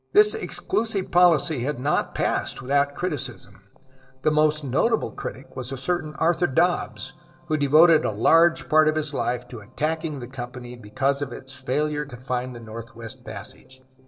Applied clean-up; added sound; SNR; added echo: neural separator model SepFormer DNS4.